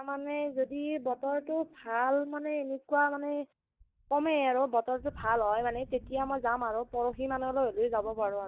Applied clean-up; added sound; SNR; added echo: neural mask model DeepFilterNet 3.